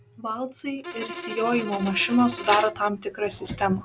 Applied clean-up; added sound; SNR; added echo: none; Bowed string instrument; 12 dB; none.